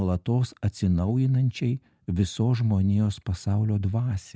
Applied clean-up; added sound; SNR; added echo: none; none; none; none.